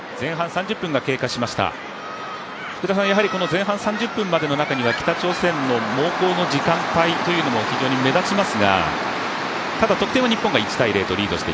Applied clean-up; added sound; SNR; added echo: none; none; none; none.